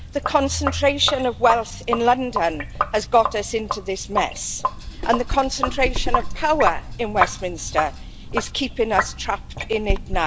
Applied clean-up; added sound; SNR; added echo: none; Sink (filling or washing); 4 dB; none.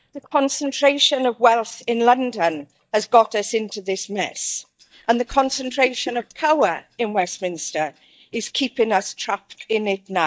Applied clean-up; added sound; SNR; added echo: neural mask model DeepFilterNet 3.